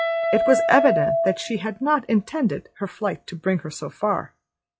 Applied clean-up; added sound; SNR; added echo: classical method log-MMSE.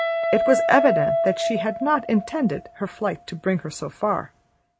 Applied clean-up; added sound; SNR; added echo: none; Guitar; 3 dB; none.